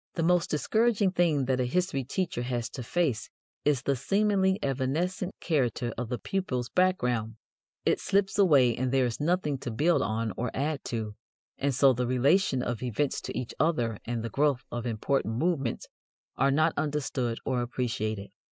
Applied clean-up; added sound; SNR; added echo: neural mask model Resemble Enhance denoiser.